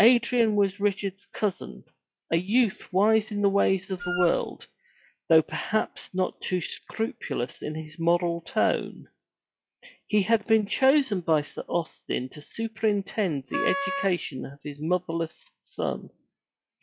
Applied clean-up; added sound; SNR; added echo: classical method log-MMSE.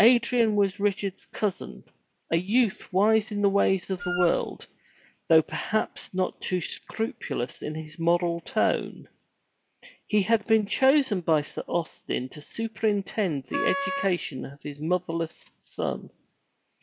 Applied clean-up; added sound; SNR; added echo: none; Wind instrument, woodwind instrument + Wind instrument, woodwind instrument; 6 dB; none.